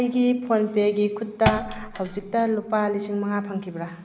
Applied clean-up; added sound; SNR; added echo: none; Thump, thud; 9 dB; none.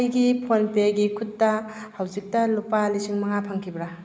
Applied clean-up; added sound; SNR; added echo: none; none; none; none.